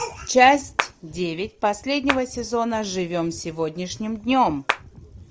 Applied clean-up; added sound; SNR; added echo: none; Clapping; 3 dB; none.